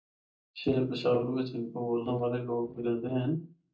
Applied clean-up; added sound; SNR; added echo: neural mask model DeepFilterNet 3.